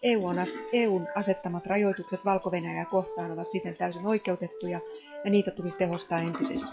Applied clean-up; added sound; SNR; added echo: classical method log-MMSE.